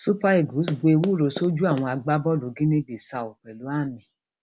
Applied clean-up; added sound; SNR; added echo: none; Run; 13 dB; none.